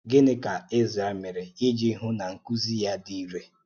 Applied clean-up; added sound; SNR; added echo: none; none; none; none.